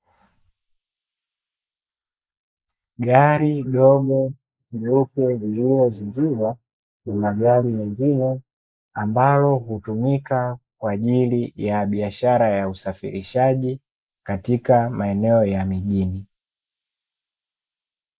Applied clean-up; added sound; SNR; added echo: neural mask model Resemble Enhance denoiser.